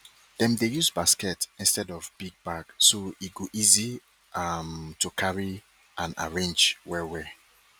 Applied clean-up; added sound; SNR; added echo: none; none; none; none.